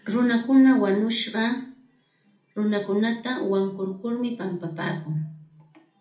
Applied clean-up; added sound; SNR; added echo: none; none; none; reverberation time 0.4 s.